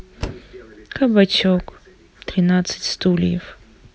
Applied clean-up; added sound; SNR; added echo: none; Slam; 16 dB; none.